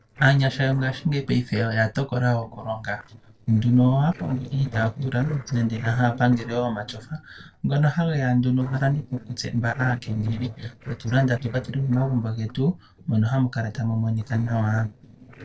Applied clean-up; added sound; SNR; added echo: neural separator model SepFormer DNS4.